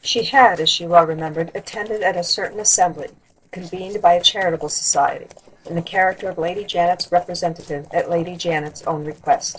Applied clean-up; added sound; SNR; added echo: neural separator model SepFormer DNS4.